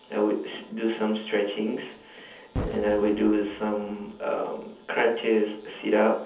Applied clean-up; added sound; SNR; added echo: none; Boom; 14 dB; reverberation time 0.7 s.